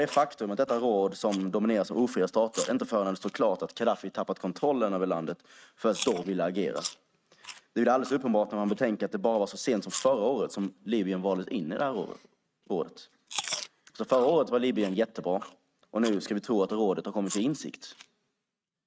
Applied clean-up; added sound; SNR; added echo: neural mask model RNNoise.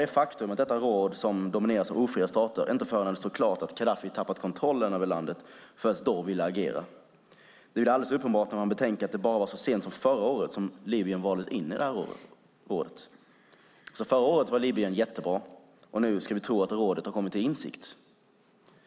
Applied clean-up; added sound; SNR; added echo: none; none; none; none.